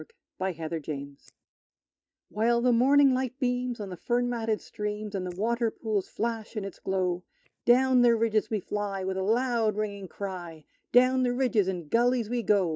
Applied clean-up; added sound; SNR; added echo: neural mask model DeepFilterNet 3.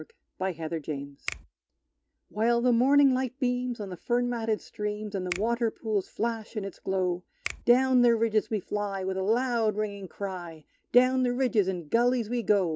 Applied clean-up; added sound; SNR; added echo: none; Finger snapping; 17 dB; none.